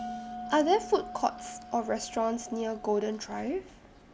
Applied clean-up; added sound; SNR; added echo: none; Bell; 13 dB; none.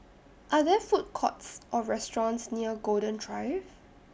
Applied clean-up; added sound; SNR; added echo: none; none; none; none.